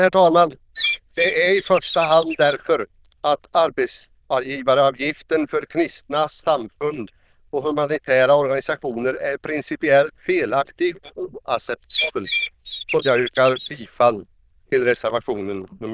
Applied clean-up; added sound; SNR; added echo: neural diffusion model UNIVERSE++.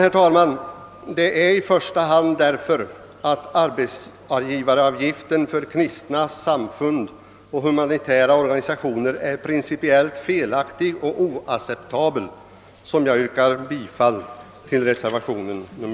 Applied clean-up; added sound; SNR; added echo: none; none; none; none.